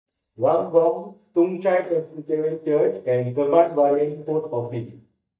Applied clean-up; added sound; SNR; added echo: neural mask model DeepFilterNet 3.